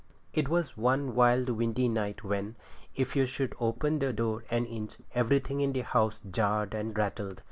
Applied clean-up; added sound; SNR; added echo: none; none; none; none.